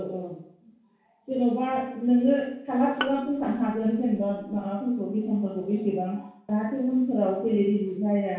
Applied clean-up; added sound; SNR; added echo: none; Bowed string instrument; 13 dB; reverberation time 0.6 s.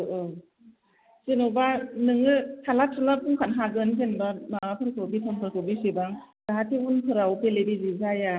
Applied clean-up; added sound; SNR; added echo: none; none; none; none.